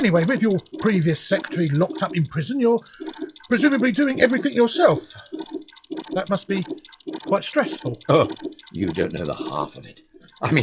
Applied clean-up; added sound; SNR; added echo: classical method log-MMSE.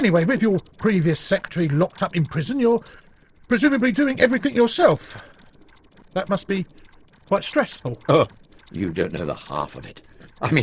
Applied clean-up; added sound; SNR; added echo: neural separator model SepFormer DNS4.